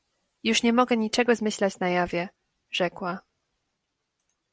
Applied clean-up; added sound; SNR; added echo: none; none; none; none.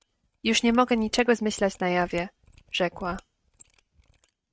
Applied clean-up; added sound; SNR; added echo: neural mask model RNNoise.